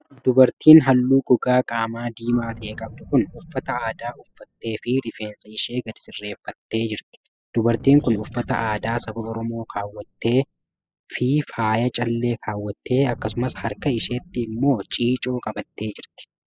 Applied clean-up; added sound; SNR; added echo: classical method spectral subtraction.